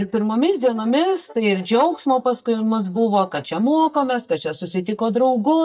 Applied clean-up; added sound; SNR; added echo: neural mask model DeepFilterNet 3.